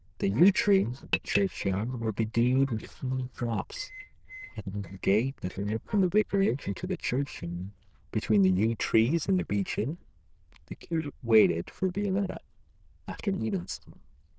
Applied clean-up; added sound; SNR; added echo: neural diffusion model UNIVERSE++.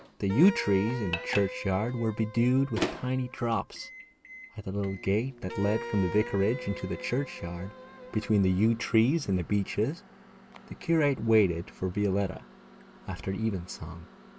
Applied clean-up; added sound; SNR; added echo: none; Wind instrument, woodwind instrument + Microwave oven; 13 dB; none.